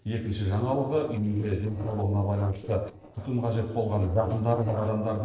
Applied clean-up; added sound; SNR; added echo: neural separator model SepFormer DNS4.